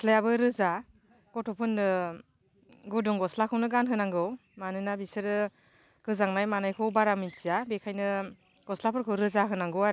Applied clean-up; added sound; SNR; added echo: none; none; none; none.